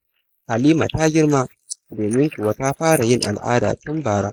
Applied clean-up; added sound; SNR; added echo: neural mask model Resemble Enhance denoiser.